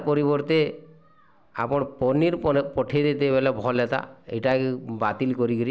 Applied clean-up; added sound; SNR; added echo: none; none; none; none.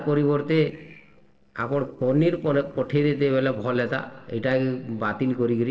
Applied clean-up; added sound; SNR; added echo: neural separator model SepFormer DNS4.